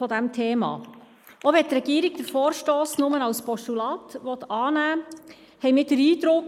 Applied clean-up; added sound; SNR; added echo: neural mask model Resemble Enhance denoiser.